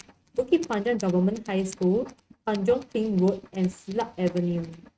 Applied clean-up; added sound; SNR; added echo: neural mask model RNNoise.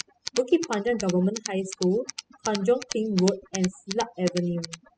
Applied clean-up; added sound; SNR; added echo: classical method spectral subtraction.